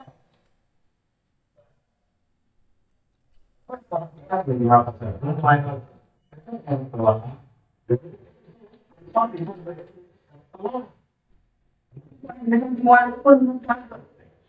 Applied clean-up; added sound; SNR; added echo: neural mask model DeepFilterNet 3.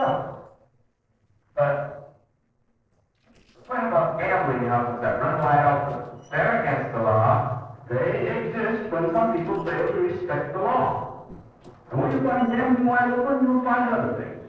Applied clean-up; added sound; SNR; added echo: neural separator model SepFormer DNS4.